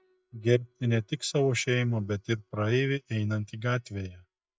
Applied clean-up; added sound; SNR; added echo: neural mask model DeepFilterNet 3.